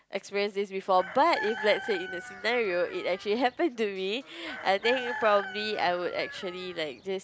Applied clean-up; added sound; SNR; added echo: none; Chicken, rooster; 11 dB; none.